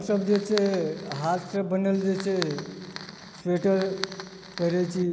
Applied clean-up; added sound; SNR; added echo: none; Fire; 14 dB; none.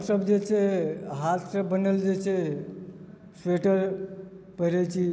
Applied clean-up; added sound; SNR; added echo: none; none; none; none.